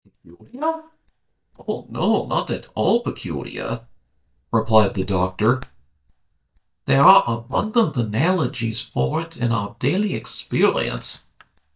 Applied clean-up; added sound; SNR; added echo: neural mask model DeepFilterNet 3.